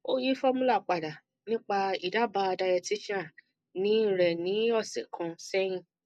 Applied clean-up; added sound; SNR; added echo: none; none; none; none.